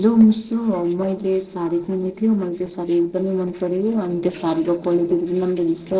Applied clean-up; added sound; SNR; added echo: neural separator model SepFormer DNS4.